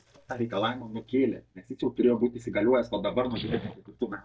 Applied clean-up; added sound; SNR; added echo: neural mask model DeepFilterNet 3.